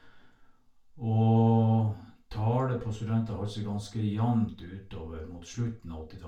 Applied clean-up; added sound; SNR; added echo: none; none; none; reverberation time 0.3 s.